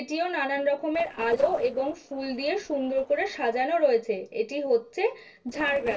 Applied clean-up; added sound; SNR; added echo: neural separator model SepFormer DNS4.